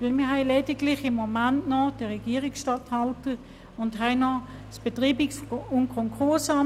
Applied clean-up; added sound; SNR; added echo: none; Accelerating, revving, vroom; 18 dB; none.